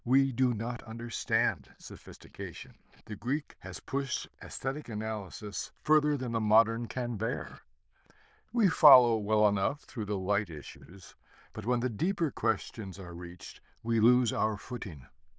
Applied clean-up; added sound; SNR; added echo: neural diffusion model UNIVERSE++.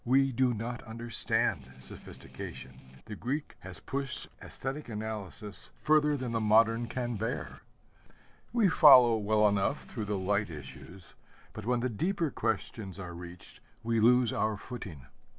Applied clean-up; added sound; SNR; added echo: none; Strum; 18 dB; none.